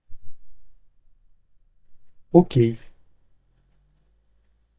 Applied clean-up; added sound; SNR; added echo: neural mask model DeepFilterNet 3.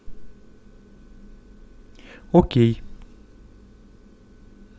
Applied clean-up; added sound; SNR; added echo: none; none; none; none.